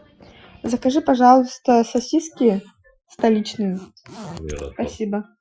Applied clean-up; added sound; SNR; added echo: classical method Wiener filter.